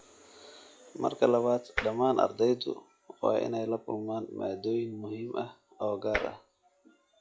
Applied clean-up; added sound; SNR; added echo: classical method log-MMSE.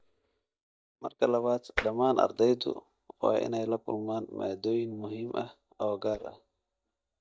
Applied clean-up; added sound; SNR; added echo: neural mask model DeepFilterNet 3.